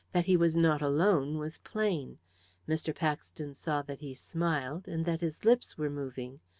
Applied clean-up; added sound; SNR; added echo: none; none; none; none.